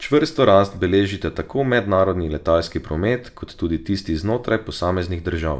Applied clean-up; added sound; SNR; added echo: none; none; none; reverberation time 0.4 s.